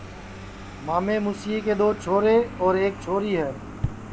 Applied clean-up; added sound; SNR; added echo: none; Vehicle; 13 dB; none.